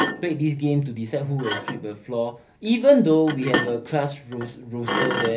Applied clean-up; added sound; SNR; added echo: none; Thump, thud; 7 dB; reverberation time 0.3 s.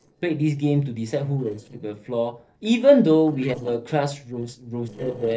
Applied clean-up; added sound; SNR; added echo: neural separator model SepFormer DNS4.